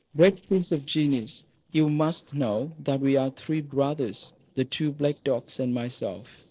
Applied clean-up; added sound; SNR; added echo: neural separator model SepFormer DNS4.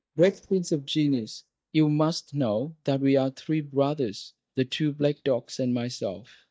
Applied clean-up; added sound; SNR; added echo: neural mask model DeepFilterNet 3.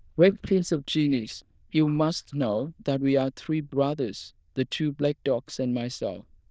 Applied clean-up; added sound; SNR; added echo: neural diffusion model UNIVERSE++.